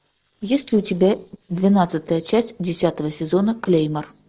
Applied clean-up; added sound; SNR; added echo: neural separator model SepFormer DNS4.